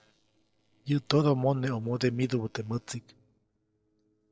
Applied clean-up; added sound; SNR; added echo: neural separator model SepFormer DNS4.